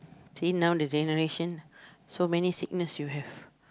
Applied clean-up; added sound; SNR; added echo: none; none; none; none.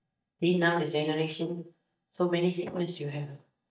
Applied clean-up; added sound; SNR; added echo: neural mask model DeepFilterNet 3.